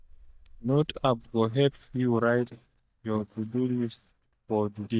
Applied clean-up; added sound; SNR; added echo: neural mask model DeepFilterNet 3.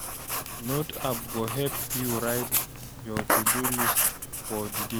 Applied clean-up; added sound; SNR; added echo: none; Writing; -3 dB; none.